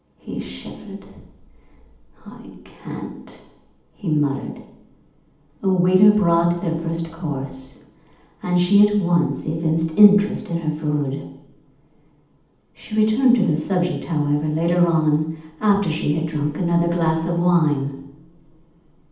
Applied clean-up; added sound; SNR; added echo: none; none; none; reverberation time 0.8 s.